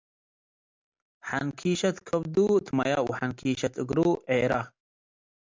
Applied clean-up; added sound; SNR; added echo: none; none; none; none.